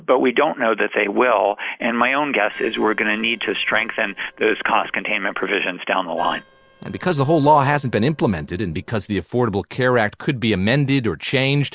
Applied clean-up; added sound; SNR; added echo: neural separator model SepFormer DNS4.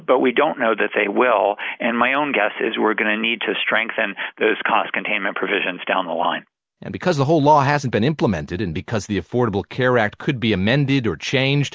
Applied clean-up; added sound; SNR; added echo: none; none; none; none.